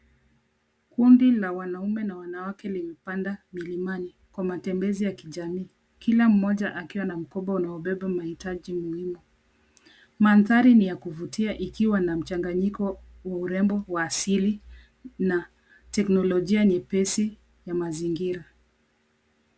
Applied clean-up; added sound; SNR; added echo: none; none; none; none.